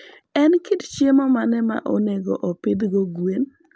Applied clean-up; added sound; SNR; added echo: none; none; none; none.